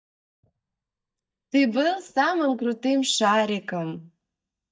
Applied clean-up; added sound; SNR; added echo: neural mask model DeepFilterNet 3.